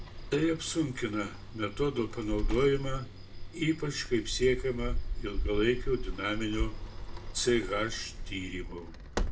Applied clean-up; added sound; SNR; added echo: none; Sliding door; 3 dB; reverberation time 0.3 s.